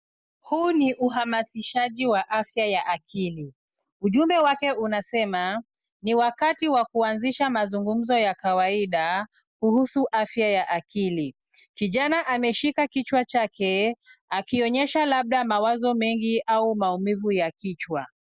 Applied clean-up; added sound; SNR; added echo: none; none; none; none.